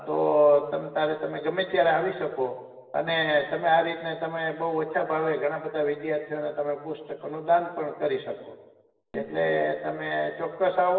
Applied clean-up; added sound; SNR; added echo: none; none; none; reverberation time 1.1 s.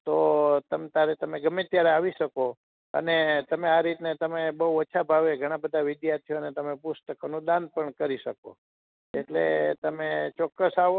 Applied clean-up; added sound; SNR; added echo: none; none; none; none.